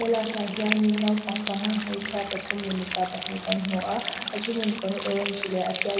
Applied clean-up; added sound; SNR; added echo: none; Rain; 2 dB; reverberation time 2.5 s.